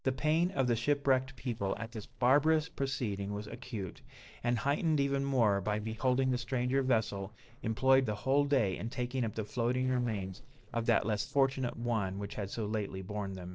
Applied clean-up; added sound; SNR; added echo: neural separator model SepFormer DNS4.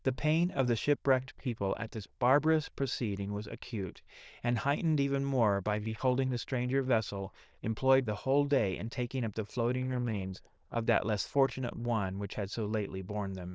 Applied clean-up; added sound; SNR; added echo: neural diffusion model UNIVERSE++.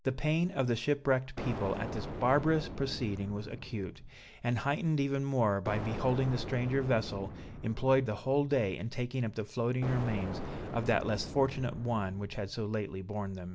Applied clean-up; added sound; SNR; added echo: none; Explosion; 9 dB; none.